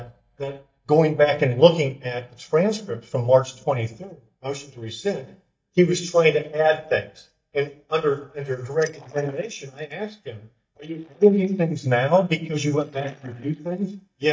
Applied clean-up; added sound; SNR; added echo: neural mask model DeepFilterNet 3.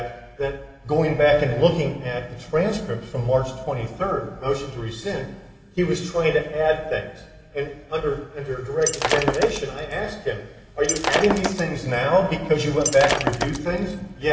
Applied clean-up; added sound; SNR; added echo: none; Shatter; 4 dB; reverberation time 2.6 s.